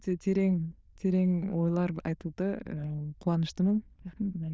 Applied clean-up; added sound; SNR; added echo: neural diffusion model UNIVERSE++.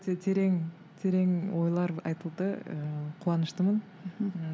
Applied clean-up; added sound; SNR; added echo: none; none; none; none.